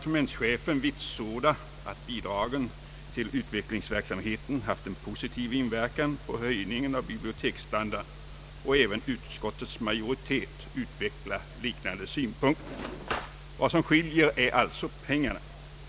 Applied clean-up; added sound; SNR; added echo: none; Cutlery, silverware / Drawer open or close; 8 dB; none.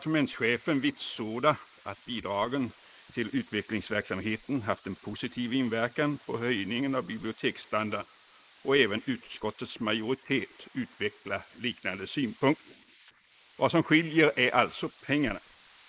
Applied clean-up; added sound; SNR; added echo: neural mask model Resemble Enhance denoiser.